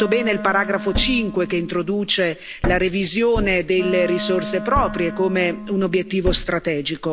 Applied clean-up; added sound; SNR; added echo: none; Thump, thud + Wind instrument, woodwind instrument; 8 dB; none.